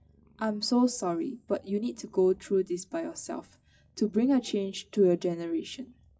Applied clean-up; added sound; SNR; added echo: classical method WPE with log-MMSE.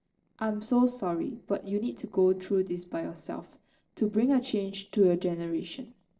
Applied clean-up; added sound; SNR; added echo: neural separator model SepFormer DNS4.